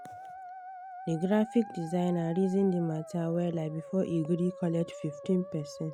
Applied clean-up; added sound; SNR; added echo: none; Musical instrument; 14 dB; none.